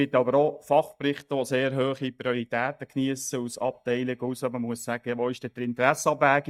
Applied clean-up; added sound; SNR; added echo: neural mask model DeepFilterNet 3.